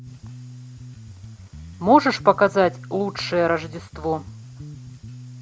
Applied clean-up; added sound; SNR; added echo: none; Bass guitar; 16 dB; none.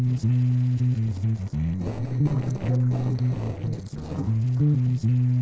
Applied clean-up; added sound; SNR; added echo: neural separator model SepFormer DNS4.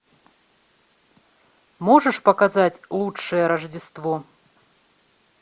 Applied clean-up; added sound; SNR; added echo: none; none; none; none.